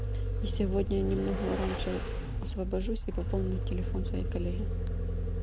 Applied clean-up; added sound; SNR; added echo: none; Vehicle; -2 dB; none.